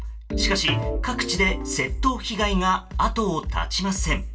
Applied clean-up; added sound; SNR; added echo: none; Bowed string instrument; 13 dB; reverberation time 0.2 s.